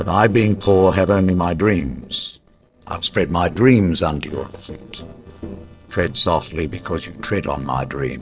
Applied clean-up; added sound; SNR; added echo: neural separator model SepFormer DNS4.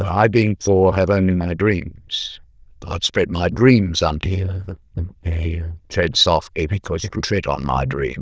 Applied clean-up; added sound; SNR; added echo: neural diffusion model UNIVERSE++.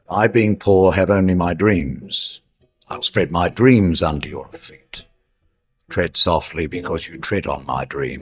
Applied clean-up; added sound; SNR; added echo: neural mask model DeepFilterNet 3.